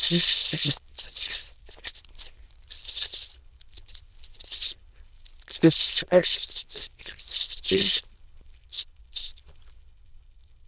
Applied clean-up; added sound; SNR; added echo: neural diffusion model UNIVERSE++.